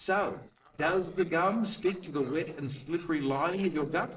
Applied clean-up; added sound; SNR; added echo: neural separator model SepFormer DNS4.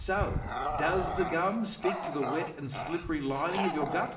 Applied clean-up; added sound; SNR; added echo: none; Bark / Growling; 3 dB; reverberation time 1.4 s.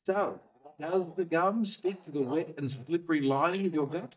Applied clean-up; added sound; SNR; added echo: neural mask model DeepFilterNet 3.